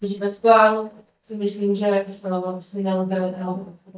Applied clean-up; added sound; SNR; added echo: neural mask model DeepFilterNet 3.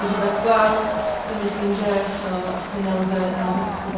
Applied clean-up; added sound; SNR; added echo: none; Crowd; 4 dB; reverberation time 0.6 s.